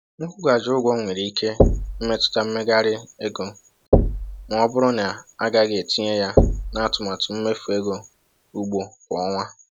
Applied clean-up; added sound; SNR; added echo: none; Knock / Wood; 1 dB; none.